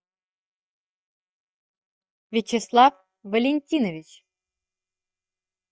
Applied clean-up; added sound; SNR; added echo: neural mask model DeepFilterNet 3.